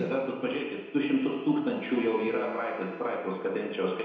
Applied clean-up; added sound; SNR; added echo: none; Wind instrument, woodwind instrument; 18 dB; reverberation time 1.0 s.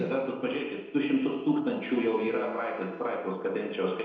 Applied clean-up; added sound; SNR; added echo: neural separator model SepFormer DNS4.